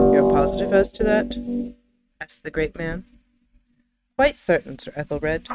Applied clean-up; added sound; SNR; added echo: neural mask model RNNoise.